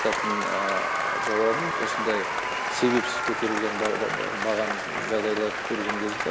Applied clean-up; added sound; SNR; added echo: none; Applause; 0 dB; none.